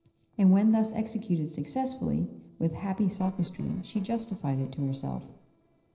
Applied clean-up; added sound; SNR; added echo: neural separator model SepFormer DNS4.